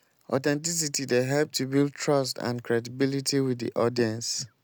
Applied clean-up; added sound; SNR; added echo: none; none; none; none.